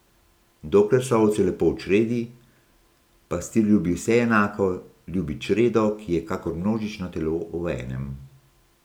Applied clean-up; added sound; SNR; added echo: none; none; none; none.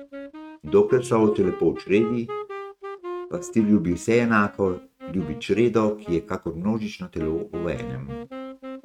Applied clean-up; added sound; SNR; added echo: neural mask model RNNoise.